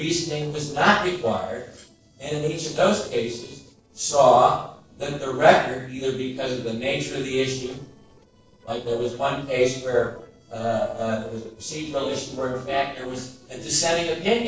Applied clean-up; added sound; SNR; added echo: neural separator model SepFormer DNS4.